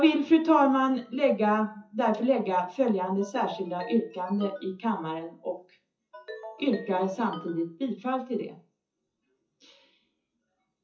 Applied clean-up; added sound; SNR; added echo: classical method WPE with log-MMSE.